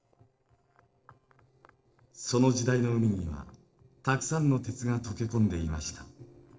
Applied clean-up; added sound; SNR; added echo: neural separator model SepFormer DNS4.